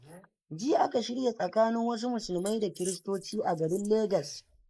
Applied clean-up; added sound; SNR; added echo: neural mask model Resemble Enhance denoiser.